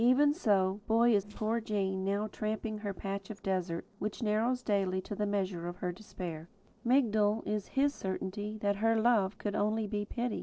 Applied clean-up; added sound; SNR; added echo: neural separator model SepFormer DNS4.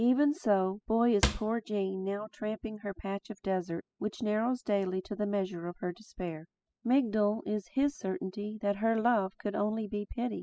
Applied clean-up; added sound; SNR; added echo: classical method spectral subtraction.